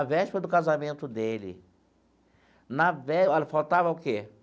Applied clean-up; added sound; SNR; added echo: none; none; none; none.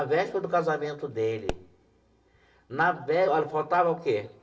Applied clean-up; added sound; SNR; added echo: none; Explosion; 14 dB; reverberation time 0.8 s.